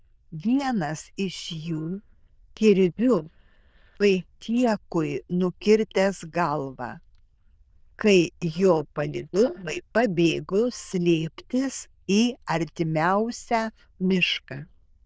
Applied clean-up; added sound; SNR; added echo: neural diffusion model UNIVERSE++.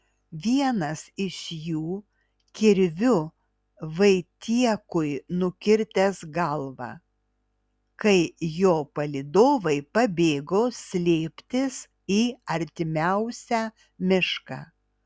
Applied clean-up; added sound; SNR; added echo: none; none; none; none.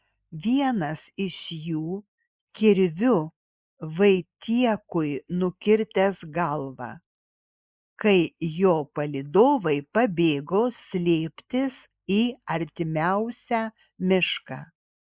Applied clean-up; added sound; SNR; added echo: neural mask model Resemble Enhance denoiser.